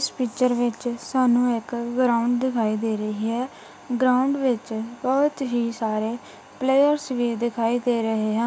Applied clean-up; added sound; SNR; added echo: none; none; none; none.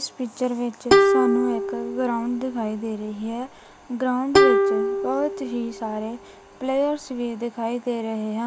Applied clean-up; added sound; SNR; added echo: none; Plucked string instrument; -3 dB; none.